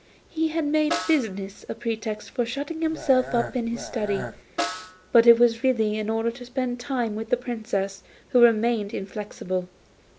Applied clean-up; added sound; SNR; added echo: none; Snare drum + Burping, eructation; 11 dB; none.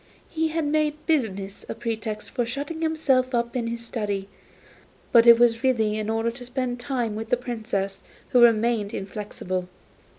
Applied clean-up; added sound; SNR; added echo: none; none; none; none.